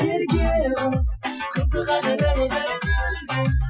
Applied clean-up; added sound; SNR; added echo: classical method Wiener filter.